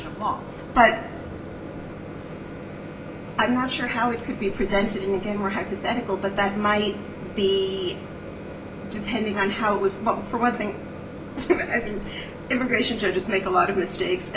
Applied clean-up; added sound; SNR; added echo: none; Microwave oven; 11 dB; reverberation time 0.5 s.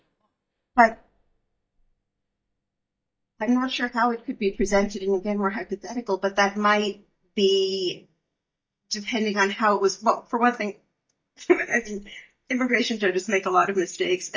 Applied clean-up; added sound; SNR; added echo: neural mask model DeepFilterNet 3.